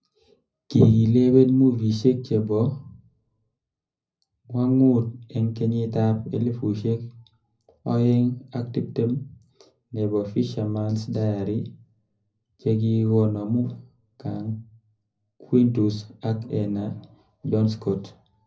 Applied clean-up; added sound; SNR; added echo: none; none; none; reverberation time 0.4 s.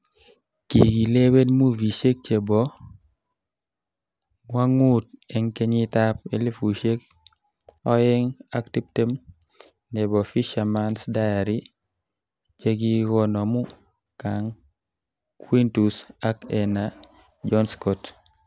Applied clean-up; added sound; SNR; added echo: none; none; none; none.